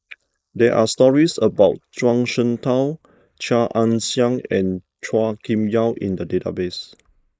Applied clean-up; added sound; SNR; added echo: neural mask model Resemble Enhance denoiser.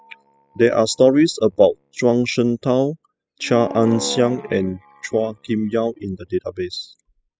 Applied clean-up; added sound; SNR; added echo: classical method spectral subtraction.